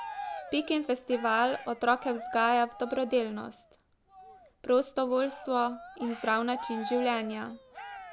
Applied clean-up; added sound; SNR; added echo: none; Cheering; 13 dB; none.